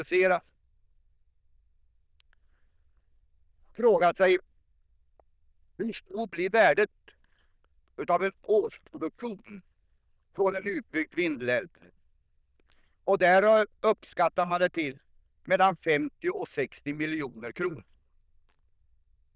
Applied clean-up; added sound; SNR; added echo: neural diffusion model UNIVERSE++.